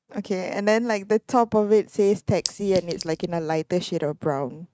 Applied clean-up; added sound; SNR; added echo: neural mask model RNNoise.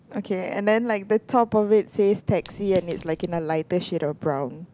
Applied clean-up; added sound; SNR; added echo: none; Chink, clink; 12 dB; none.